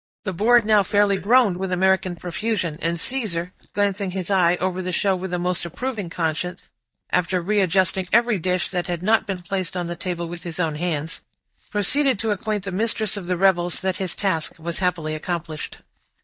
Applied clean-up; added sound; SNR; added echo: neural mask model DeepFilterNet 3.